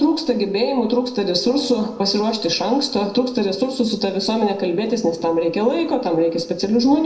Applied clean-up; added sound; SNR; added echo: neural separator model SepFormer DNS4.